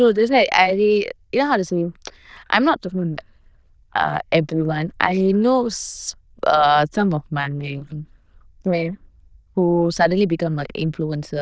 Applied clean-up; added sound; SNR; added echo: neural diffusion model UNIVERSE++.